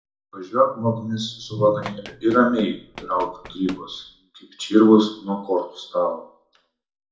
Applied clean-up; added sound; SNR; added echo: neural separator model SepFormer DNS4.